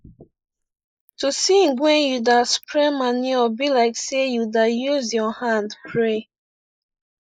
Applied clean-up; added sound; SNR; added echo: neural mask model Resemble Enhance denoiser.